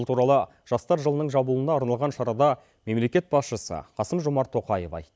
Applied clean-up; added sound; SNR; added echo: none; none; none; none.